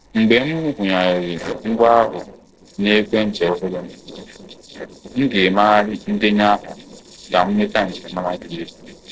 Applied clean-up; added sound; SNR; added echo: neural separator model SepFormer DNS4.